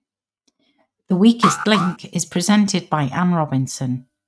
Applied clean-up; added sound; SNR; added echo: neural mask model RNNoise.